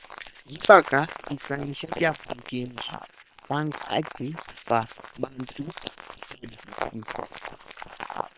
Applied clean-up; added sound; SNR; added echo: neural separator model SepFormer WHAM!.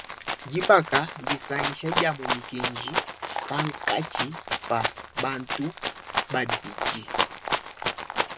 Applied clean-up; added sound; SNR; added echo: none; Rattle (instrument); 1 dB; none.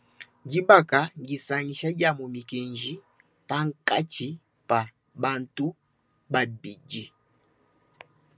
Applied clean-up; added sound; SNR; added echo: none; none; none; none.